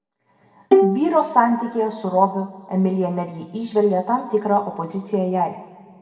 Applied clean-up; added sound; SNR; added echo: none; Bowed string instrument; -1 dB; reverberation time 1.5 s.